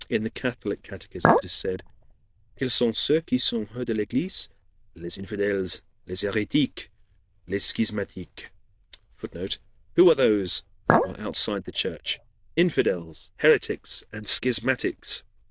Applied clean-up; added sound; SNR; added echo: neural diffusion model UNIVERSE++.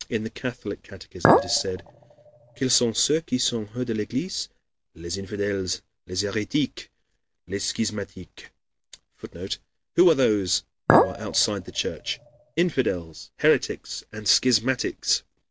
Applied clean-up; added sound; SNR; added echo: none; Chink, clink; -1 dB; none.